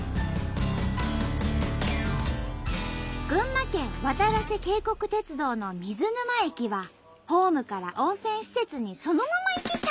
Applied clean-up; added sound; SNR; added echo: none; none; none; none.